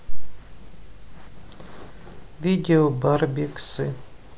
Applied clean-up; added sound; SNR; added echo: none; none; none; none.